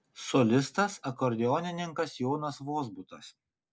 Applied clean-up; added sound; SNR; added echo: none; none; none; none.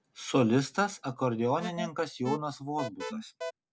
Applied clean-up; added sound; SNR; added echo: none; Alarm; 9 dB; none.